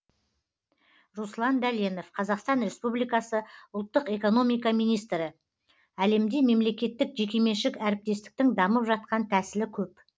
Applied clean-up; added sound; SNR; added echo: none; none; none; none.